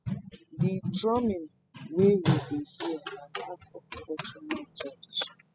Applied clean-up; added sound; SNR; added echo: classical method spectral subtraction.